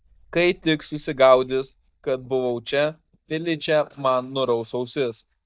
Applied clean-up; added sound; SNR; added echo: neural mask model DeepFilterNet 3.